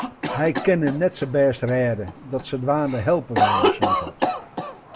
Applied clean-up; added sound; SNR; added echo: none; Cough; 2 dB; none.